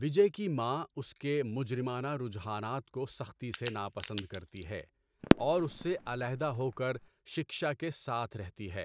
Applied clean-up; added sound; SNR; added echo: none; Crack + Fireworks; 0 dB; none.